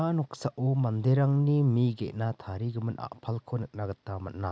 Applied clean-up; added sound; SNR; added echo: none; none; none; none.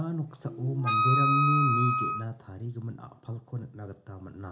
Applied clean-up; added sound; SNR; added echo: none; Wind instrument, woodwind instrument; -4 dB; reverberation time 0.4 s.